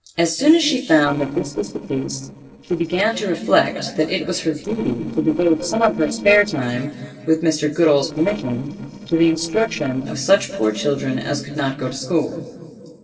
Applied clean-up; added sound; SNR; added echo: neural separator model SepFormer DNS4.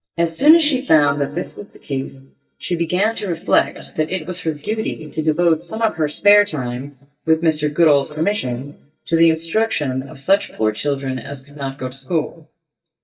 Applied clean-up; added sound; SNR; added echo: neural mask model DeepFilterNet 3.